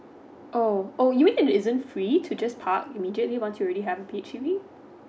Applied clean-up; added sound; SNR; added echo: none; none; none; none.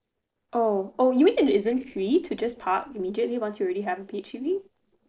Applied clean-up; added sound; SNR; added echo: neural separator model SepFormer DNS4.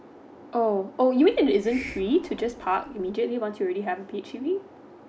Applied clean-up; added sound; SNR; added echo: none; Hiss; 17 dB; none.